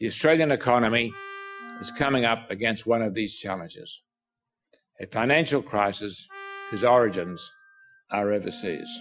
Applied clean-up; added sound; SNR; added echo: classical method Wiener filter.